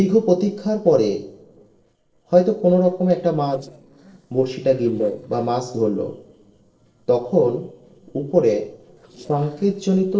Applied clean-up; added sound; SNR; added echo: neural separator model SepFormer DNS4.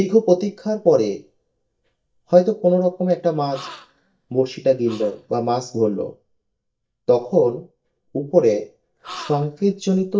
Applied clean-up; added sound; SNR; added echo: neural mask model DeepFilterNet 3.